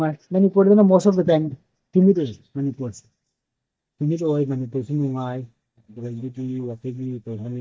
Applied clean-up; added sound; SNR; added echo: neural mask model DeepFilterNet 3.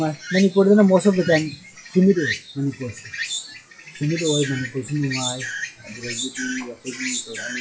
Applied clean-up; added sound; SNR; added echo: classical method WPE with log-MMSE.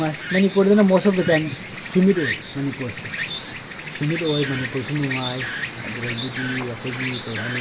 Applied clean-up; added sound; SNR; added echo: none; Insect; 5 dB; reverberation time 0.9 s.